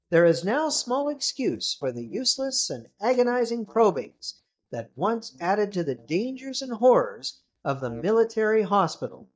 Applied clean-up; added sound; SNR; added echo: neural mask model DeepFilterNet 3.